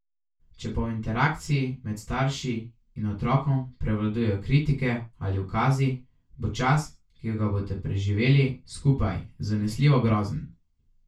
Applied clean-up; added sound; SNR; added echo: none; none; none; reverberation time 0.2 s.